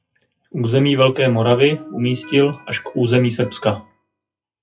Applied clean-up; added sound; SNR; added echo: classical method WPE with log-MMSE.